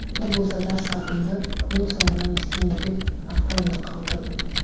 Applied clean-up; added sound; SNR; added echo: none; Computer keyboard; -1 dB; reverberation time 0.7 s.